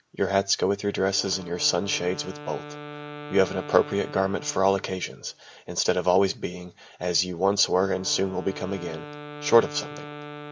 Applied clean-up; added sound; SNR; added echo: none; Wind instrument, woodwind instrument; 15 dB; none.